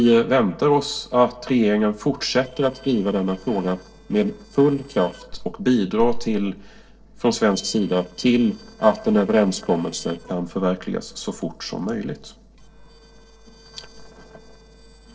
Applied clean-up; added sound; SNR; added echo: neural separator model SepFormer DNS4.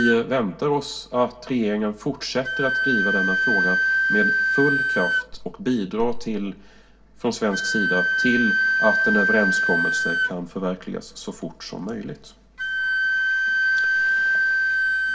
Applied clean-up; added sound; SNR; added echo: none; Wind instrument, woodwind instrument; -2 dB; reverberation time 0.2 s.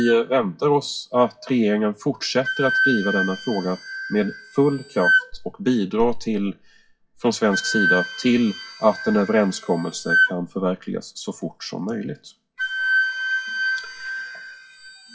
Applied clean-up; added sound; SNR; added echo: classical method WPE with log-MMSE.